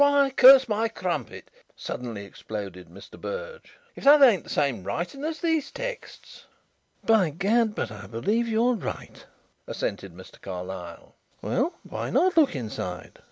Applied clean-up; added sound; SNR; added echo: none; none; none; none.